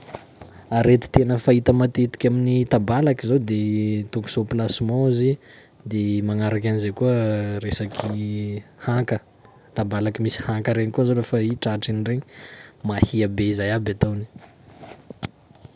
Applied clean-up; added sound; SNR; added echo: none; none; none; none.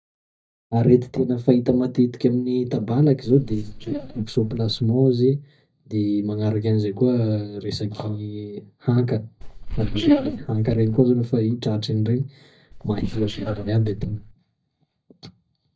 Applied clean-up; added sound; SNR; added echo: neural mask model DeepFilterNet 3.